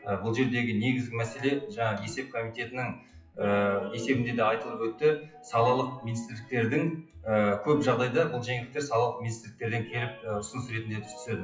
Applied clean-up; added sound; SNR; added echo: classical method WPE with log-MMSE.